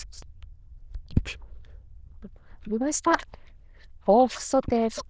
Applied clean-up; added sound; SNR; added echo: neural diffusion model UNIVERSE++.